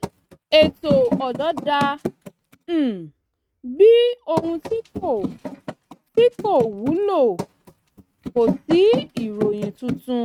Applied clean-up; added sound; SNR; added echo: neural mask model RNNoise.